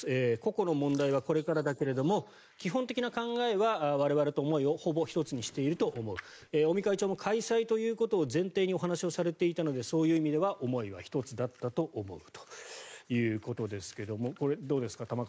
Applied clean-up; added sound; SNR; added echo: neural mask model Resemble Enhance denoiser.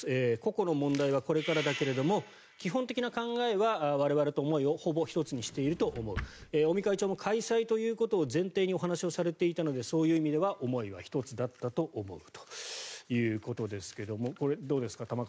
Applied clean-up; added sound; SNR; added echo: none; Drawer open or close; 15 dB; none.